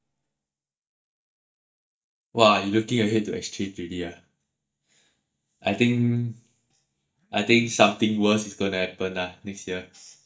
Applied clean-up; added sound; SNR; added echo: neural mask model DeepFilterNet 3.